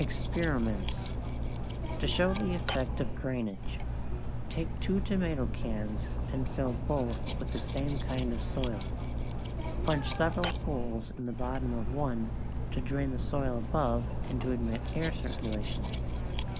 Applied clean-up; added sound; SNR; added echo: none; Cutlery, silverware; -2 dB; none.